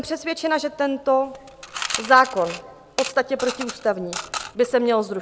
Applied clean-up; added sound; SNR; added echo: none; Coin (dropping) / Mechanisms; 10 dB; none.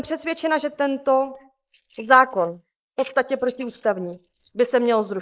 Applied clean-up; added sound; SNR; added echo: neural mask model Resemble Enhance denoiser.